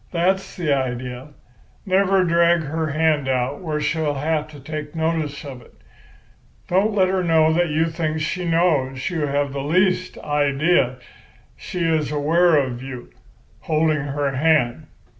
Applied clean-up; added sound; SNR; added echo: none; none; none; none.